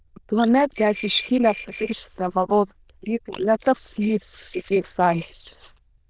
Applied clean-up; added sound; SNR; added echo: neural diffusion model UNIVERSE++.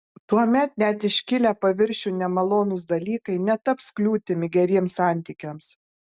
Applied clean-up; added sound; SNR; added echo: none; none; none; none.